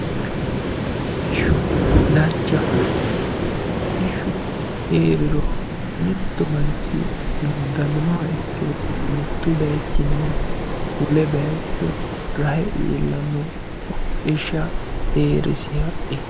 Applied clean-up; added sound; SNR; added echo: none; Waves, surf; -2 dB; none.